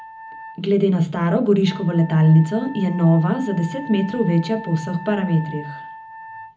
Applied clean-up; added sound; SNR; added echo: none; Wind instrument, woodwind instrument; 17 dB; reverberation time 0.4 s.